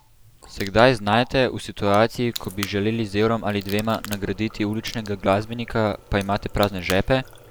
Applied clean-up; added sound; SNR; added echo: none; Crack / Crackle + Water tap, faucet; 17 dB; none.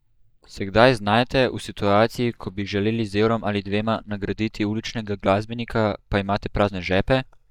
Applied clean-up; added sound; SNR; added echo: neural mask model DeepFilterNet 3.